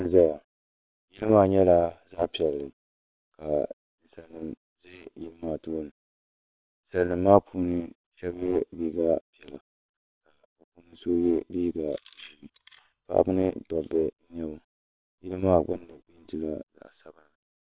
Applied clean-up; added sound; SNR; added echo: neural separator model SepFormer WHAM!.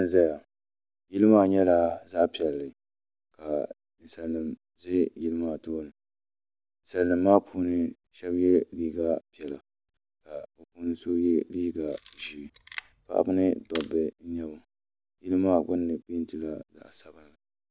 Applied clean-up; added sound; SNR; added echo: none; Camera; 19 dB; none.